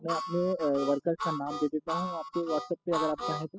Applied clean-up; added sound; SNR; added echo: classical method spectral subtraction.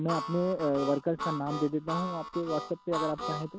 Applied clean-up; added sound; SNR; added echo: none; Harmonica; 6 dB; none.